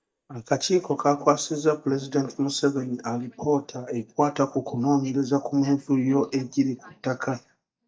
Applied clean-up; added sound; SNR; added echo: neural mask model DeepFilterNet 3.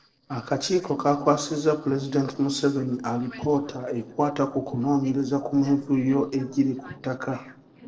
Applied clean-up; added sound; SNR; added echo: neural separator model SepFormer DNS4.